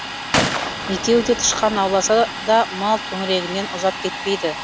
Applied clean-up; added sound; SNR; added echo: none; Gunshot, gunfire + Domestic sounds, home sounds; 6 dB; none.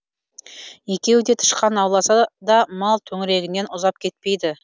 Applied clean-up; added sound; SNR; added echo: none; none; none; none.